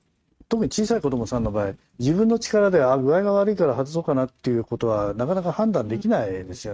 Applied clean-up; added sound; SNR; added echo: neural mask model RNNoise.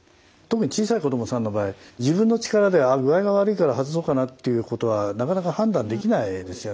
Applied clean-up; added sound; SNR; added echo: none; none; none; none.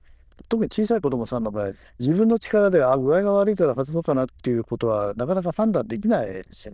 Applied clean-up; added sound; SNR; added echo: neural diffusion model UNIVERSE++.